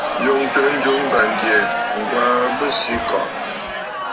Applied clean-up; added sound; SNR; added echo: none; Crowd; 2 dB; none.